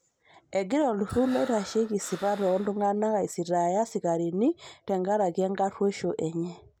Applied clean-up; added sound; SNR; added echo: none; Breathing; 17 dB; none.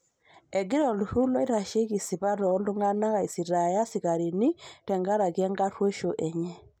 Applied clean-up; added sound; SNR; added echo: none; none; none; none.